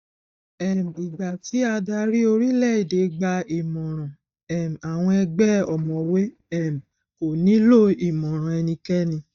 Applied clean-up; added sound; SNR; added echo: neural mask model DeepFilterNet 3.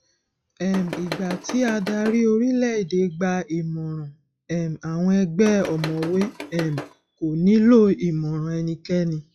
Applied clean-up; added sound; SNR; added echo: classical method log-MMSE.